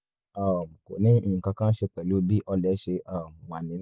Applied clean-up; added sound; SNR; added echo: none; none; none; none.